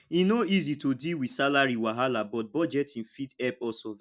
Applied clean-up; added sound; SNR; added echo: none; none; none; none.